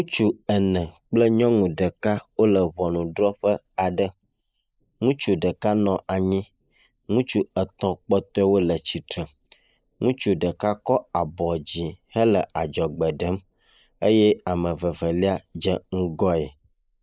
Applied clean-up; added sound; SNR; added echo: neural mask model Resemble Enhance denoiser.